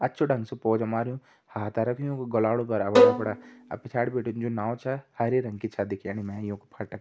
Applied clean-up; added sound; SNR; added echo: none; Bowed string instrument; -4 dB; none.